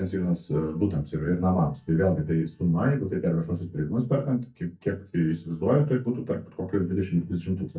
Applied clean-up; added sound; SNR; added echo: neural mask model DeepFilterNet 3.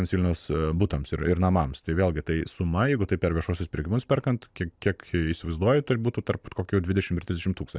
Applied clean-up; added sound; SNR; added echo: none; none; none; none.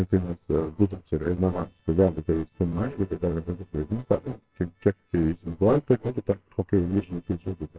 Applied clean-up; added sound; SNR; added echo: neural separator model SepFormer WHAMR!.